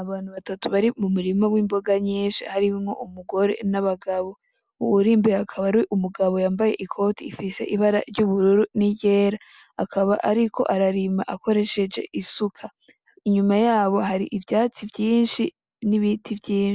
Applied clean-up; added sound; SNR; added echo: none; none; none; none.